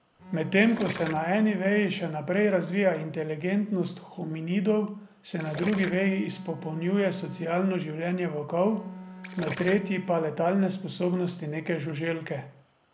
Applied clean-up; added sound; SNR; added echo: none; Gurgling + Bowed string instrument; 15 dB; none.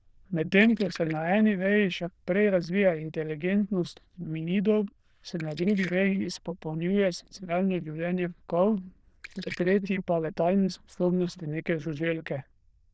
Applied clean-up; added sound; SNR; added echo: neural diffusion model UNIVERSE++.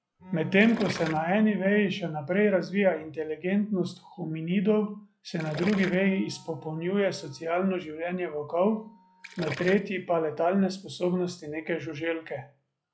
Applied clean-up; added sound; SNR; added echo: classical method log-MMSE.